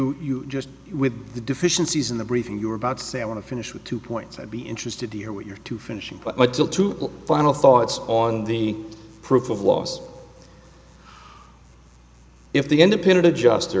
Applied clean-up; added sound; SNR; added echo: none; none; none; none.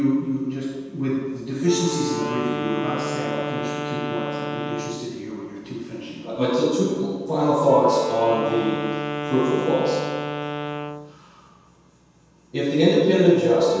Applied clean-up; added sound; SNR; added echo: none; Wind instrument, woodwind instrument; 8 dB; reverberation time 1.2 s.